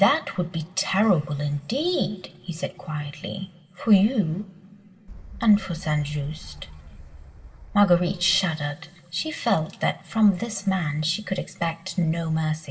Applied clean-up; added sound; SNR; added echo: none; Gull, seagull / Wind; 17 dB; reverberation time 1.9 s.